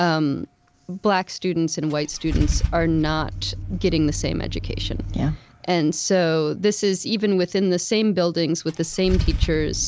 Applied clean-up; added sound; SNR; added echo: none; Idling / Engine starting / Car; 6 dB; none.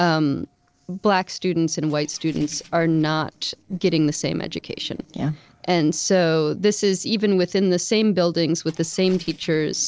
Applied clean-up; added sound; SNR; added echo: neural separator model SepFormer DNS4.